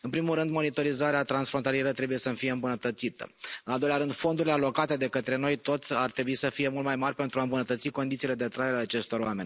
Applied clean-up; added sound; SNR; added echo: none; none; none; none.